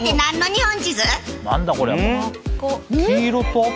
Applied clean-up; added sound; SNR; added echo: none; none; none; none.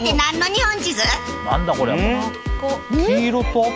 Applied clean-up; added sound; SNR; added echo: none; Bowed string instrument; 15 dB; none.